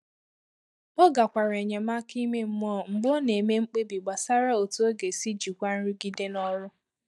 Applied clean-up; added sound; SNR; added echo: neural mask model DeepFilterNet 3.